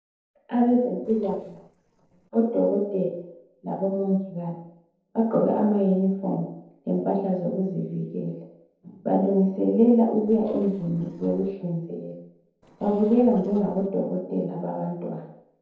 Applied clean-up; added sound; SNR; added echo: neural separator model SepFormer DNS4.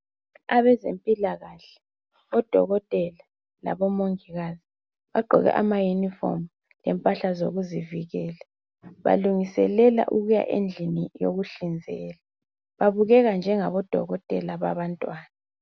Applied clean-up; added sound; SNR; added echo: none; none; none; none.